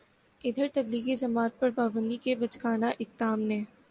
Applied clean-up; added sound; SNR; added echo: none; none; none; none.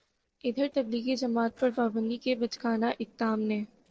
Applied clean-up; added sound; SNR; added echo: neural separator model SepFormer DNS4.